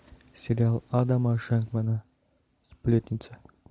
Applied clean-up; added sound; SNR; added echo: none; none; none; none.